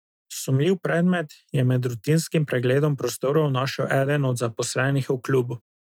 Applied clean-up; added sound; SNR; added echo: none; none; none; none.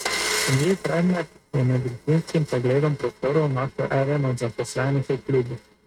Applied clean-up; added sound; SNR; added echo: neural mask model RNNoise.